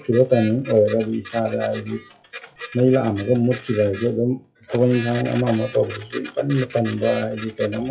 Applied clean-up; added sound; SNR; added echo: classical method WPE with log-MMSE.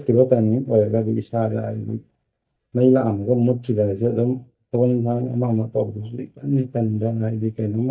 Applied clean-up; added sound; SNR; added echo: neural mask model DeepFilterNet 3.